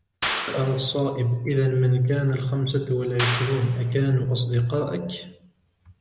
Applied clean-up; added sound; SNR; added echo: none; Clapping; 12 dB; none.